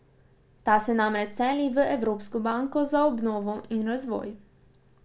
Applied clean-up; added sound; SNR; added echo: none; none; none; none.